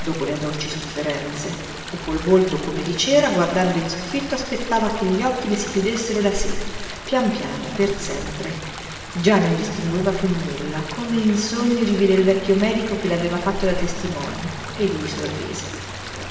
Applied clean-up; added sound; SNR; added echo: none; Stream; 11 dB; reverberation time 1.6 s.